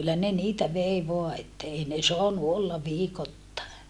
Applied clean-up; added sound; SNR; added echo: none; none; none; none.